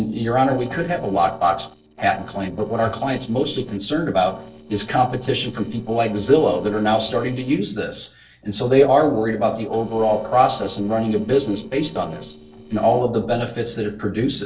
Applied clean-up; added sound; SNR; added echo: neural separator model SepFormer DNS4.